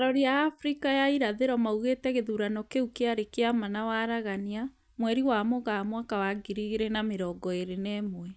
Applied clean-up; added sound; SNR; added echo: none; none; none; none.